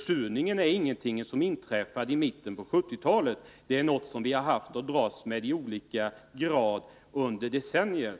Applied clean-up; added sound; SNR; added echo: none; none; none; none.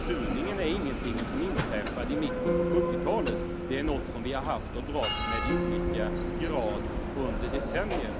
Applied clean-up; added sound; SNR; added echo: none; Electric guitar / Strum + Bell; -3 dB; none.